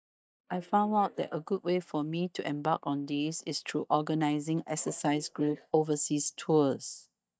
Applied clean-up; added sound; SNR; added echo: neural mask model DeepFilterNet 3.